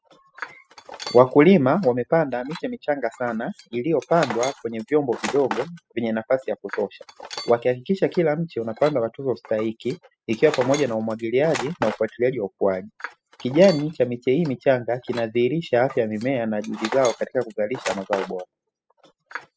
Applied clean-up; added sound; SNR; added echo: classical method spectral subtraction.